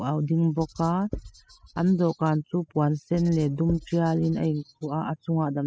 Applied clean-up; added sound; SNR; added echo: classical method spectral subtraction.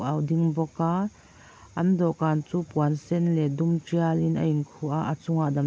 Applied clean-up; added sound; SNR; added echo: none; none; none; none.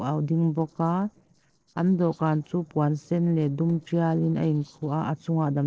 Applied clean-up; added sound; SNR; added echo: neural separator model SepFormer DNS4.